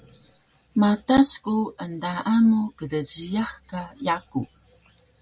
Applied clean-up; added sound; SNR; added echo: none; none; none; none.